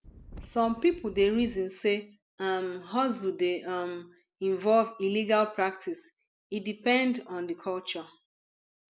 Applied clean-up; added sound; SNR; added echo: none; Wind; 18 dB; none.